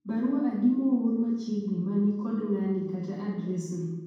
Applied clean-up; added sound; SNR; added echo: none; none; none; reverberation time 1.1 s.